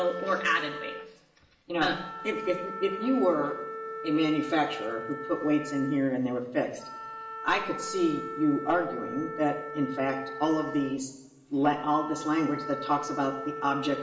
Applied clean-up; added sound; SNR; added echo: none; Wind instrument, woodwind instrument; 9 dB; reverberation time 0.9 s.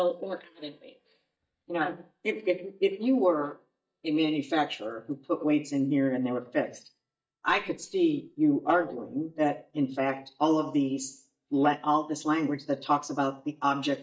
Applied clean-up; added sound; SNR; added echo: neural mask model DeepFilterNet 3.